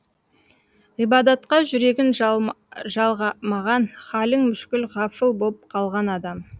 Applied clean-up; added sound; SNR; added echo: none; none; none; none.